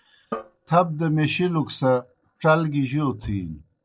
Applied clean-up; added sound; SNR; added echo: neural separator model SepFormer DNS4.